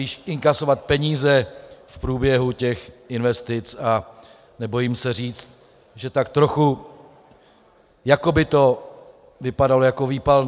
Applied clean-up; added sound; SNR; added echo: none; none; none; none.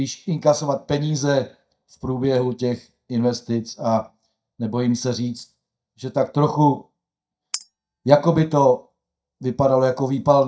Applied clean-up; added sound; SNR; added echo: neural mask model DeepFilterNet 3.